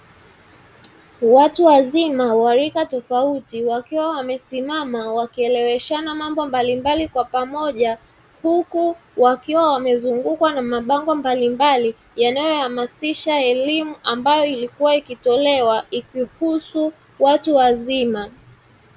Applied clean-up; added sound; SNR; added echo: none; none; none; none.